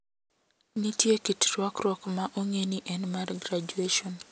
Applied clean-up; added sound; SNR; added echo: none; none; none; none.